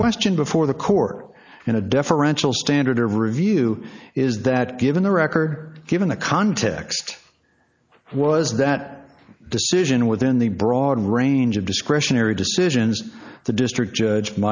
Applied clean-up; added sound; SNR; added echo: none; none; none; none.